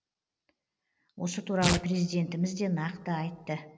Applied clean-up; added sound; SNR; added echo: none; Tearing; 4 dB; none.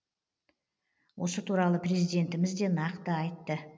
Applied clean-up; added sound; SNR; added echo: none; none; none; none.